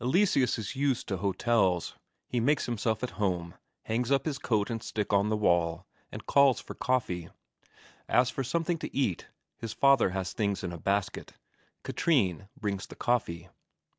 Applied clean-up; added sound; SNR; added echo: none; none; none; none.